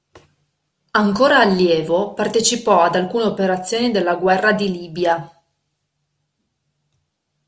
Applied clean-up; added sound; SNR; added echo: none; none; none; none.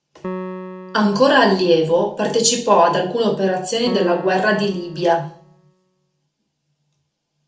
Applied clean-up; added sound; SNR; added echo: none; Piano; 16 dB; reverberation time 0.4 s.